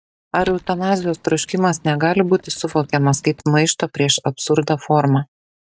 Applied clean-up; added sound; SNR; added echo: neural mask model DeepFilterNet 3.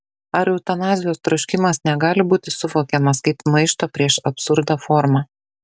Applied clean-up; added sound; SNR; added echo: none; none; none; none.